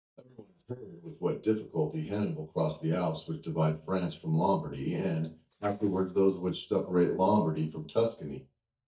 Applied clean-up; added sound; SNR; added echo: neural mask model DeepFilterNet 3.